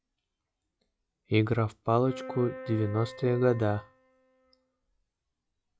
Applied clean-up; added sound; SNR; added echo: classical method log-MMSE.